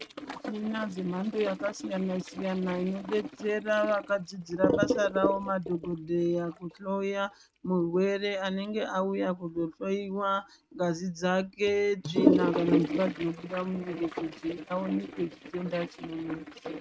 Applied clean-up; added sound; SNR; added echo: neural mask model RNNoise.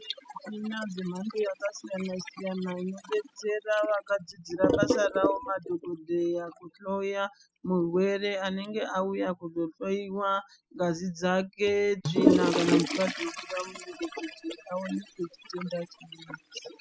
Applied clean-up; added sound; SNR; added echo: classical method spectral subtraction.